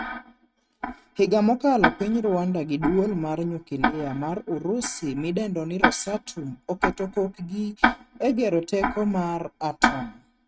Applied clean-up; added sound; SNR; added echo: neural mask model RNNoise.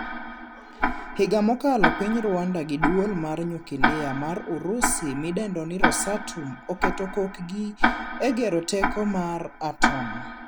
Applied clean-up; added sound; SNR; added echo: none; Tick-tock; 1 dB; none.